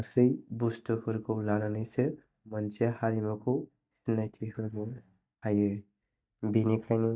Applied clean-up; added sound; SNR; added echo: neural mask model DeepFilterNet 3.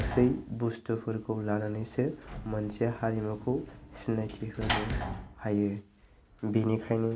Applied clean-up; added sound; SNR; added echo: none; Sliding door / Slam; 9 dB; none.